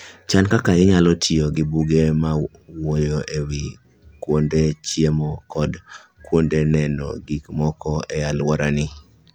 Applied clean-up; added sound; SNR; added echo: none; none; none; none.